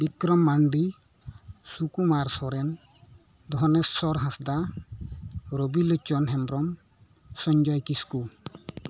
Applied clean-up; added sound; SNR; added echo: none; none; none; none.